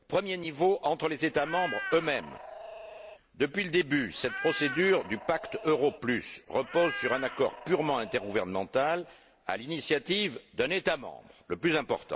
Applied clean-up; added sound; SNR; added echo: none; Meow; 10 dB; none.